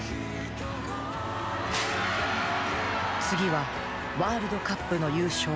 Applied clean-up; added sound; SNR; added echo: none; Bass guitar; 15 dB; none.